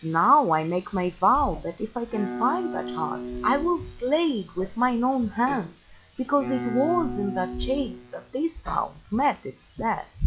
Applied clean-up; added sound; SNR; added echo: classical method log-MMSE.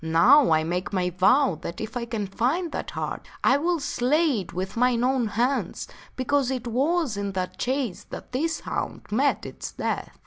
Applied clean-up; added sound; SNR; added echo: none; none; none; none.